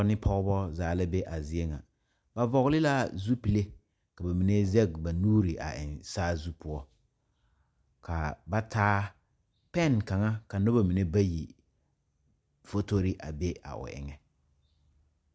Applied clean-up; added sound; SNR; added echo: none; none; none; none.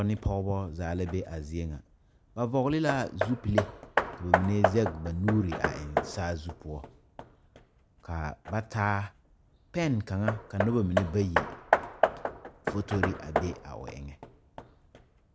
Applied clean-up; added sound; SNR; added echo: none; Hammer; 2 dB; none.